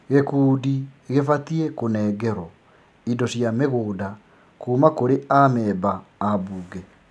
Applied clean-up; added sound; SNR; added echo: none; none; none; none.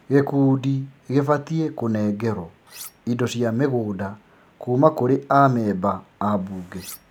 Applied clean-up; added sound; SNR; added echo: none; Cutlery, silverware; 19 dB; none.